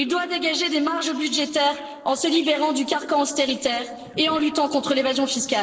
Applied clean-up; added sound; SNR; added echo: neural separator model SepFormer DNS4.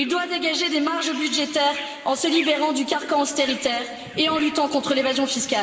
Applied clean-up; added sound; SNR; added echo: none; Bird vocalization, bird call, bird song; 16 dB; reverberation time 2.8 s.